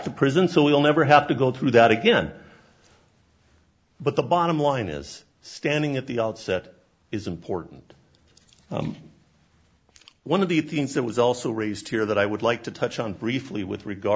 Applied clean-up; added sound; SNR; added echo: none; none; none; none.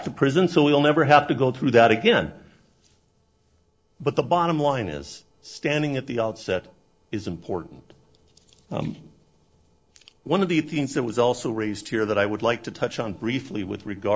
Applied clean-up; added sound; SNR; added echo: neural separator model SepFormer DNS4.